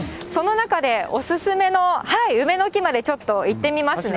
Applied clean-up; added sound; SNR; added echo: none; none; none; none.